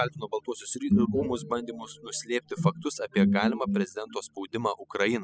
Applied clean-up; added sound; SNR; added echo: classical method spectral subtraction.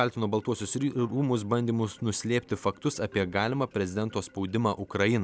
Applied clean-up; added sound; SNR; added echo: none; none; none; none.